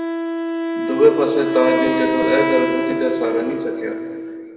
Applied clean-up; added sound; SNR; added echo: none; Wind instrument, woodwind instrument; 1 dB; reverberation time 2.2 s.